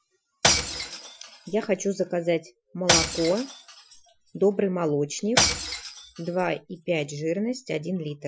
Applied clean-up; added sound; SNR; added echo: classical method Wiener filter.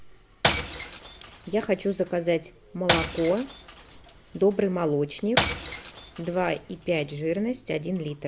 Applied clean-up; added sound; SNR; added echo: none; Shatter / Crushing; 1 dB; none.